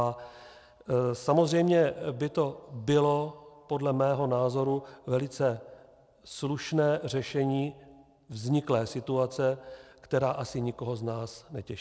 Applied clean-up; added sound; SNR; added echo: none; none; none; none.